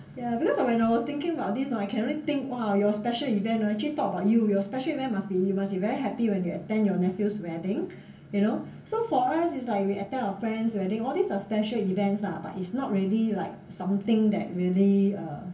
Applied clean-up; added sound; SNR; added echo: none; none; none; reverberation time 0.3 s.